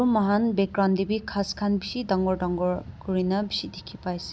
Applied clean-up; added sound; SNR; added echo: none; none; none; none.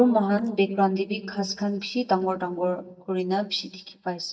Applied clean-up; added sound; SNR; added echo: neural mask model DeepFilterNet 3.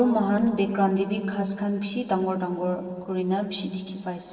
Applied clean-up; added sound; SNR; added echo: neural separator model SepFormer DNS4.